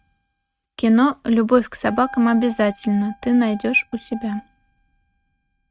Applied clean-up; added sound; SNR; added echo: neural mask model RNNoise.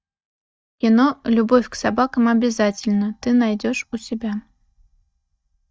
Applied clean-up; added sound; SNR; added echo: neural mask model DeepFilterNet 3.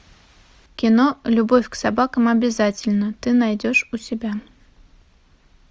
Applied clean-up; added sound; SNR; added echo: none; none; none; none.